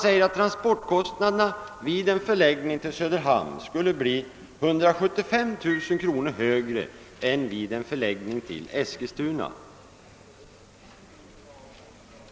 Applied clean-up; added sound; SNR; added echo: none; none; none; none.